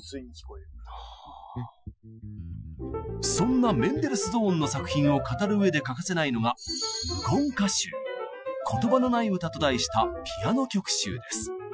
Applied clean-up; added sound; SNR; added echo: classical method Wiener filter.